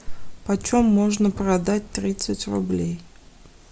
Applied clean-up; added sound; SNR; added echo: none; none; none; none.